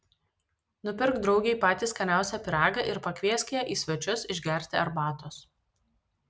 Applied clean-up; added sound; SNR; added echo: none; none; none; none.